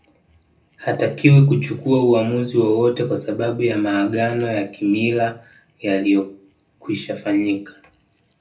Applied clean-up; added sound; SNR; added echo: none; Bell; 14 dB; reverberation time 0.3 s.